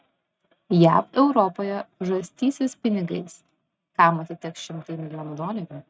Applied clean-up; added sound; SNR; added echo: neural mask model RNNoise.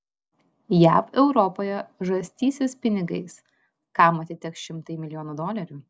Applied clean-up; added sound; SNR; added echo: none; none; none; none.